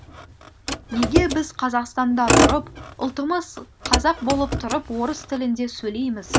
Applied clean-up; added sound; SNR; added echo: none; Motor vehicle (road); 1 dB; none.